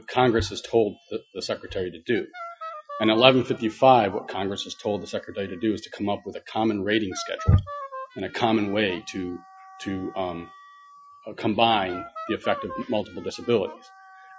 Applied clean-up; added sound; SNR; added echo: classical method Wiener filter.